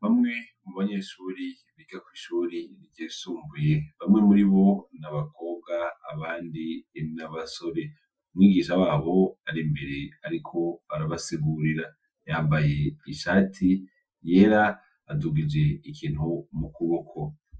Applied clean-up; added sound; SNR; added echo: classical method Wiener filter.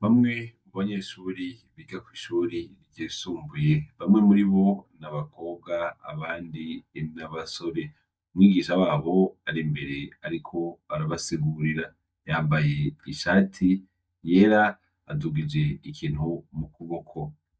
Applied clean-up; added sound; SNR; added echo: neural mask model DeepFilterNet 3.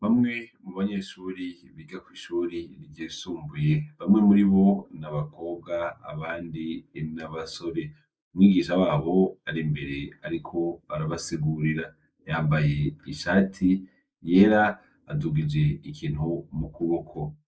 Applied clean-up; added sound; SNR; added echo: neural mask model Resemble Enhance denoiser.